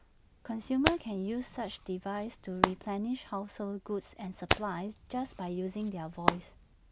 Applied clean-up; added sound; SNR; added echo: none; Hands; 0 dB; none.